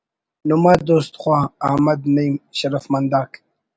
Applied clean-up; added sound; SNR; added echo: none; none; none; none.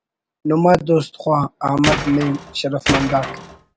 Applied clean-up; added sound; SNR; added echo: none; Tools; 4 dB; none.